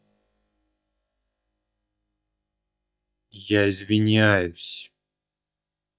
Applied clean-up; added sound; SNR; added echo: neural mask model DeepFilterNet 3.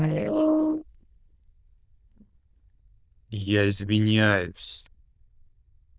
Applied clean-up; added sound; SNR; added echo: neural diffusion model UNIVERSE++.